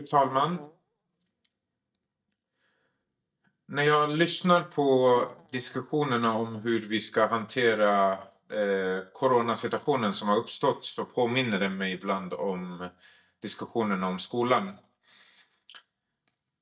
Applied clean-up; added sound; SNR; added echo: neural mask model DeepFilterNet 3.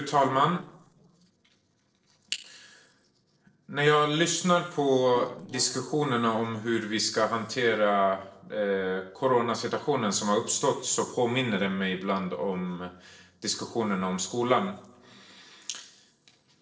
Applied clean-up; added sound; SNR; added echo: neural separator model SepFormer DNS4.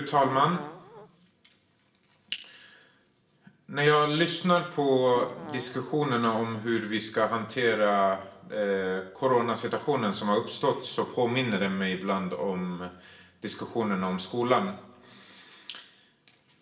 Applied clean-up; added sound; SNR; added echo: none; Fart; 13 dB; reverberation time 1.0 s.